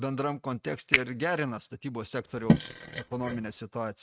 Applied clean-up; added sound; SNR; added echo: neural mask model RNNoise.